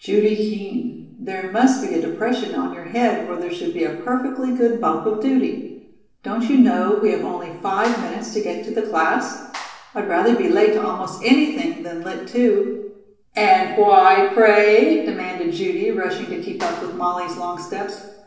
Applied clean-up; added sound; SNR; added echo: neural separator model SepFormer DNS4.